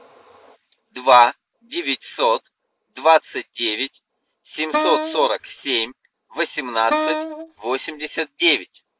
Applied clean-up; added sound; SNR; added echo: none; Wind instrument, woodwind instrument; 3 dB; none.